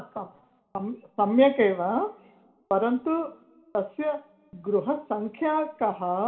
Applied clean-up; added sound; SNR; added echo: none; none; none; reverberation time 1.8 s.